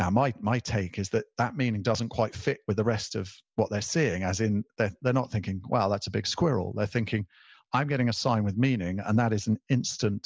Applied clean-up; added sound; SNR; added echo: none; none; none; none.